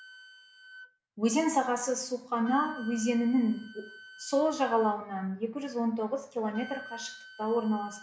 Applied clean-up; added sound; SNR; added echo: none; Wind instrument, woodwind instrument; 19 dB; none.